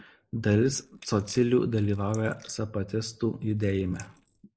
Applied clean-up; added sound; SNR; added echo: neural mask model Resemble Enhance denoiser.